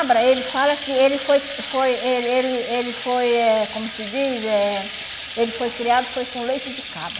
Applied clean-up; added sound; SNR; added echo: none; Rattle (instrument); 8 dB; reverberation time 1.1 s.